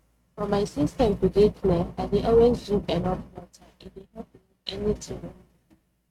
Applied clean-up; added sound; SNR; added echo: neural mask model RNNoise.